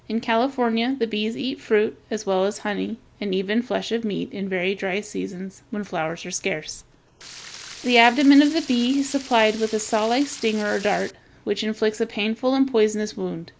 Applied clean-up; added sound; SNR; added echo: none; Stream; 16 dB; none.